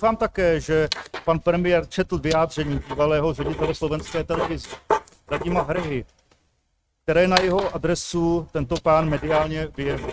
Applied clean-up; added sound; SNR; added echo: neural mask model RNNoise.